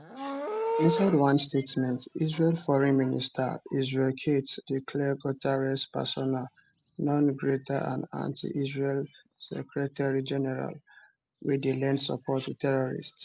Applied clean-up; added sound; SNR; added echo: none; Livestock, farm animals, working animals; 12 dB; none.